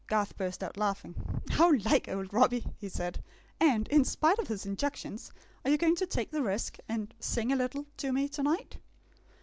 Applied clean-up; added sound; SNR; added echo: none; none; none; none.